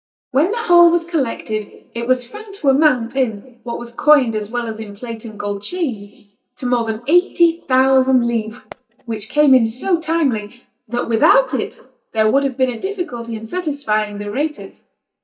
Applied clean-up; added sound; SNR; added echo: neural mask model DeepFilterNet 3.